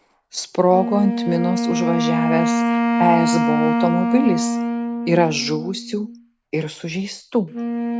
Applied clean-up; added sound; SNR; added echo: none; Wind instrument, woodwind instrument; 0 dB; none.